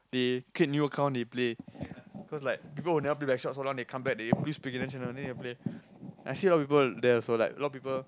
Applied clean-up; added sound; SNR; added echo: none; none; none; none.